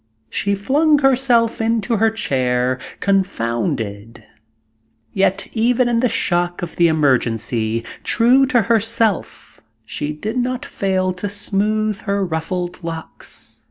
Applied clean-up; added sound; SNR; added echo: none; none; none; none.